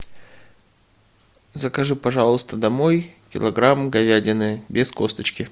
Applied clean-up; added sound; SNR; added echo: none; none; none; none.